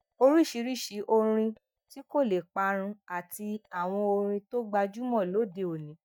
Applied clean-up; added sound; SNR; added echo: neural mask model DeepFilterNet 3.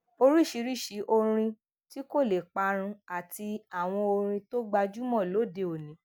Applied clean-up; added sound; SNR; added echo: none; none; none; none.